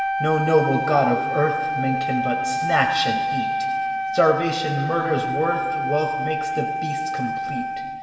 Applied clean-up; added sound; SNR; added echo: none; Wind instrument, woodwind instrument; 1 dB; reverberation time 2.4 s.